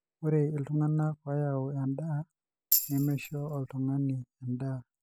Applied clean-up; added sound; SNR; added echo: none; Tambourine; 2 dB; none.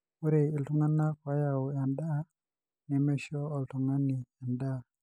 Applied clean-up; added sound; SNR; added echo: none; none; none; none.